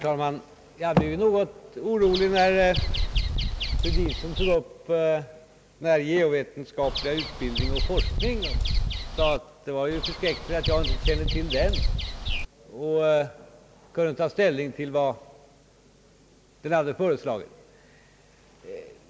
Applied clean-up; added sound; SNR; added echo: none; Bird vocalization, bird call, bird song; -1 dB; none.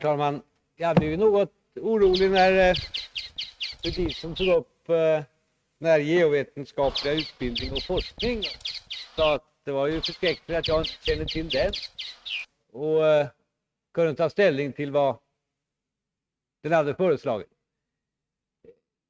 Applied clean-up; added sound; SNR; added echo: neural mask model RNNoise.